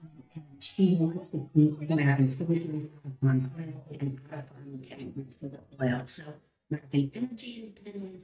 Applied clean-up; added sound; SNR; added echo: neural mask model DeepFilterNet 3.